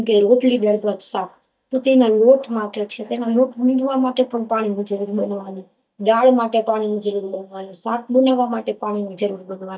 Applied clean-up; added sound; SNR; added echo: neural mask model DeepFilterNet 3.